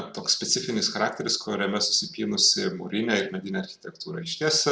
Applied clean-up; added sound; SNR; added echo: none; none; none; none.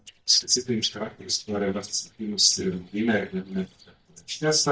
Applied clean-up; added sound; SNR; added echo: neural mask model DeepFilterNet 3.